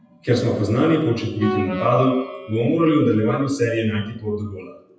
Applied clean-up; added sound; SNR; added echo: classical method WPE with log-MMSE.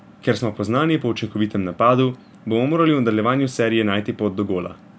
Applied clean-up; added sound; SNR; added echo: none; none; none; none.